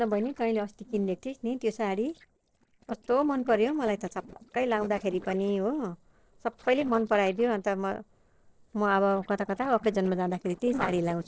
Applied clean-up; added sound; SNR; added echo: neural separator model SepFormer DNS4.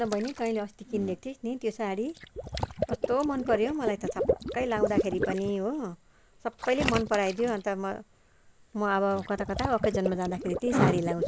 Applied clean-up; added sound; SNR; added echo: none; Water / Liquid; 5 dB; none.